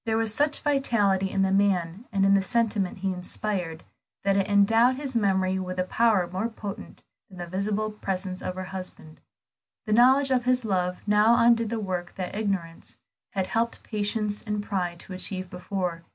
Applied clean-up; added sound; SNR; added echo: none; none; none; none.